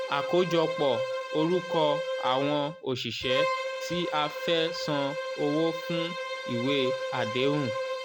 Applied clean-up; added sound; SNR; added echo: none; Bowed string instrument; 3 dB; none.